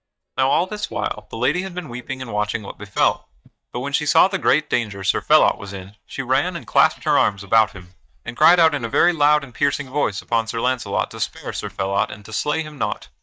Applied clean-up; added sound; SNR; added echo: neural mask model DeepFilterNet 3.